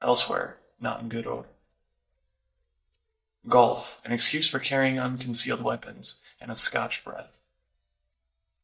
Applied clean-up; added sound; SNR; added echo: neural mask model DeepFilterNet 3.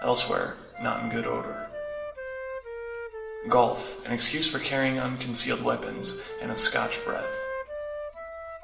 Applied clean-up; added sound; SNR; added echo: none; Wind instrument, woodwind instrument; 8 dB; reverberation time 2.0 s.